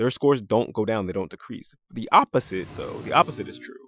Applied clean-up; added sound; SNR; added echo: classical method Wiener filter.